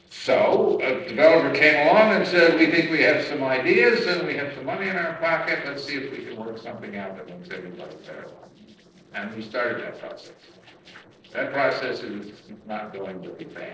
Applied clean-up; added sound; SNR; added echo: neural separator model SepFormer DNS4.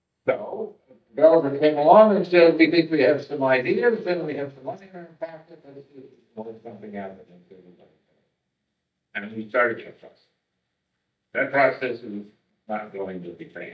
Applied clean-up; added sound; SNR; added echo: neural mask model DeepFilterNet 3.